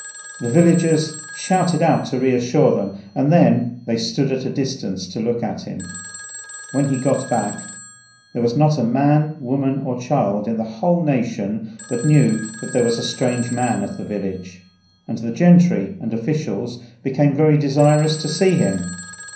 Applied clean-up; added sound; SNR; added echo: none; Telephone; 18 dB; reverberation time 0.6 s.